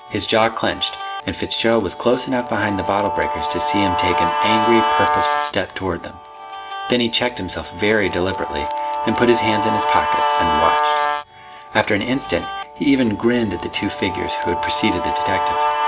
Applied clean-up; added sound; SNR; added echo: none; Guitar; 1 dB; none.